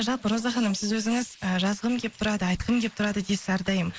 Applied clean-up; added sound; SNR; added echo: neural mask model Resemble Enhance denoiser.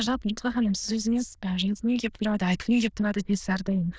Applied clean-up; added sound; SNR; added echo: neural diffusion model UNIVERSE++.